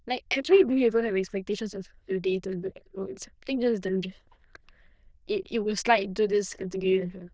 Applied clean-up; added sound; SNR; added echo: neural diffusion model UNIVERSE++.